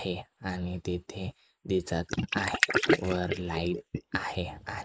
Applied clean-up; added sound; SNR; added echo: neural mask model Resemble Enhance denoiser.